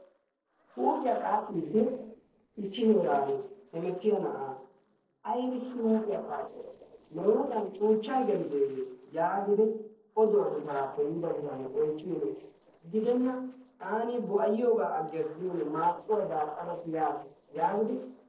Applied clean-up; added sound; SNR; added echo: neural separator model SepFormer DNS4.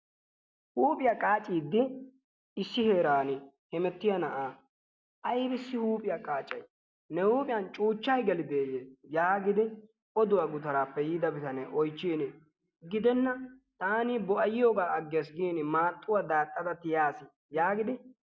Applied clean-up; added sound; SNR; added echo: none; none; none; none.